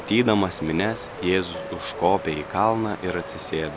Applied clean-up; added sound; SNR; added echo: none; Water; 14 dB; none.